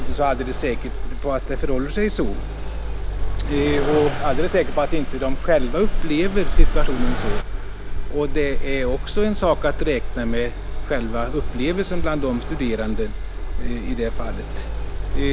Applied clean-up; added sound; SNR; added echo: none; Accelerating, revving, vroom; -3 dB; none.